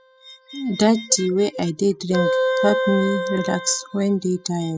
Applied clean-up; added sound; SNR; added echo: classical method spectral subtraction.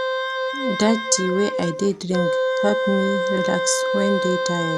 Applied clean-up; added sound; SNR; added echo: none; Wind instrument, woodwind instrument; 0 dB; none.